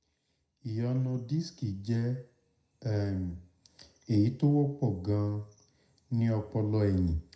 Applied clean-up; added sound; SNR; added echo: none; none; none; reverberation time 0.5 s.